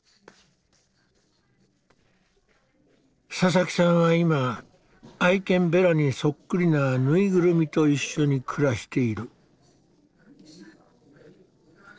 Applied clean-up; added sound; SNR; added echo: neural separator model SepFormer DNS4.